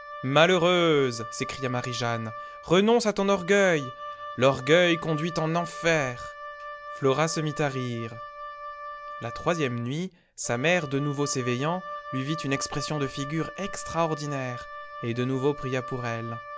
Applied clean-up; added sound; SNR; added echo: none; Wind instrument, woodwind instrument; 12 dB; none.